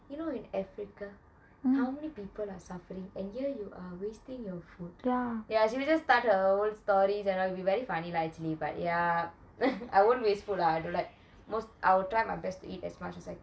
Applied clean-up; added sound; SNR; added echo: none; none; none; none.